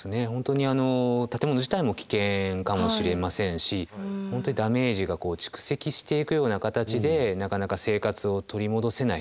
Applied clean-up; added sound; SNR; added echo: none; none; none; none.